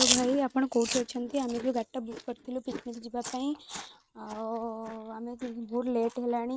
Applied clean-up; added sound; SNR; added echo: neural mask model RNNoise.